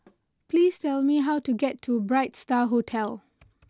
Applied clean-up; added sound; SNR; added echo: none; none; none; none.